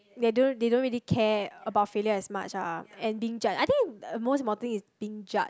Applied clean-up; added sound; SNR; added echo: none; none; none; none.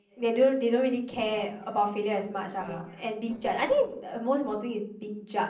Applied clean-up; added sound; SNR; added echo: neural separator model SepFormer DNS4.